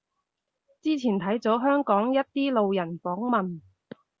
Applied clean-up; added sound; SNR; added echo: none; none; none; none.